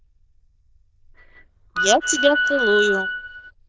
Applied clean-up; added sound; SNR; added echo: neural diffusion model UNIVERSE++.